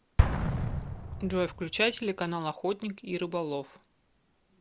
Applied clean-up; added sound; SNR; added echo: none; Explosion; 0 dB; none.